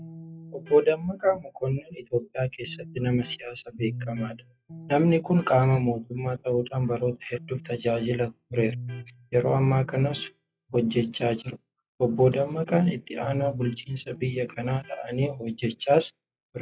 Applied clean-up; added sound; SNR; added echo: classical method log-MMSE.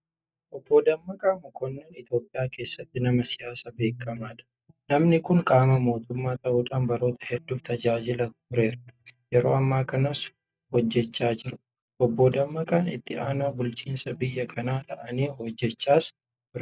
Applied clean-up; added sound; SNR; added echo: neural mask model DeepFilterNet 3.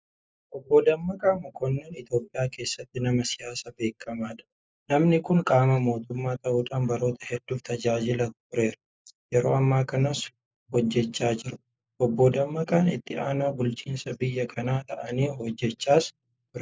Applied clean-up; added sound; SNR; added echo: neural mask model Resemble Enhance denoiser.